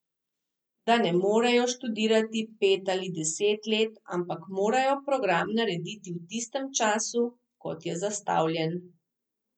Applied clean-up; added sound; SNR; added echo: none; none; none; none.